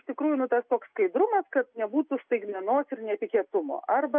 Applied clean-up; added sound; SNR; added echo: none; none; none; none.